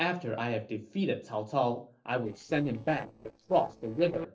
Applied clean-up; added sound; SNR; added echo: neural separator model SepFormer DNS4.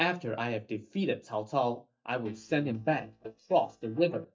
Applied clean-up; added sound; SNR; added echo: neural mask model DeepFilterNet 3.